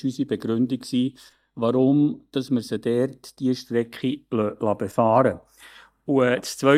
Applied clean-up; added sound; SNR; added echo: neural mask model DeepFilterNet 3.